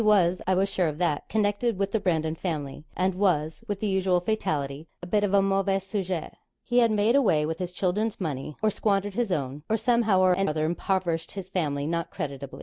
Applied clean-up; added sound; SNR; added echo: none; none; none; none.